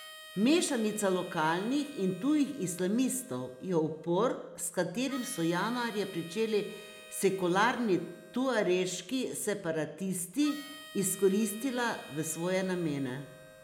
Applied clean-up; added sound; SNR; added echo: none; Harmonica; 19 dB; none.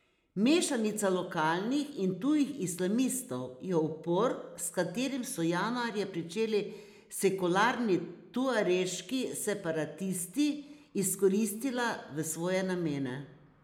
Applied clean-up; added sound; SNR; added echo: none; none; none; none.